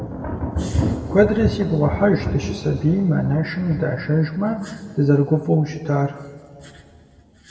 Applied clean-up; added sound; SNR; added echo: none; Thunder; 8 dB; reverberation time 1.9 s.